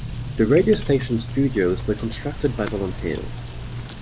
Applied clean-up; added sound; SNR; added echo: none; Chewing, mastication + Motor vehicle (road) / Rain; 8 dB; none.